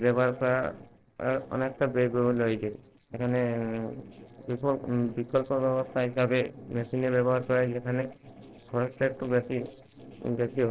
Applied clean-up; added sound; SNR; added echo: neural separator model SepFormer DNS4.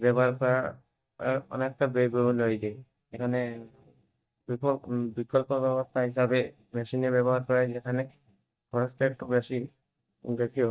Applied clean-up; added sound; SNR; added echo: neural mask model DeepFilterNet 3.